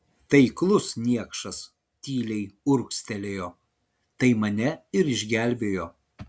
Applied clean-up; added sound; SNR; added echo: none; none; none; none.